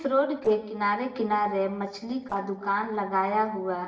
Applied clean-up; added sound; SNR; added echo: neural separator model SepFormer DNS4.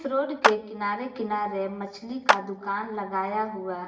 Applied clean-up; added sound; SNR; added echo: none; Clapping; 0 dB; reverberation time 0.9 s.